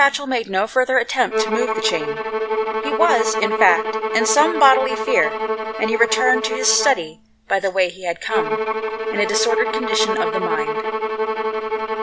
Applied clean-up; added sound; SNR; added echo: none; Bowed string instrument; 2 dB; none.